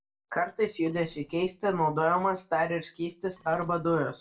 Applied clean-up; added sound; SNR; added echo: neural separator model SepFormer DNS4.